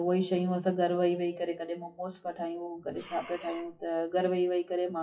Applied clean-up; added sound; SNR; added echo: classical method WPE with log-MMSE.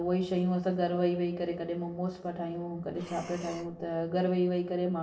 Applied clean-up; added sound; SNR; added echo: none; Breathing; 19 dB; reverberation time 0.8 s.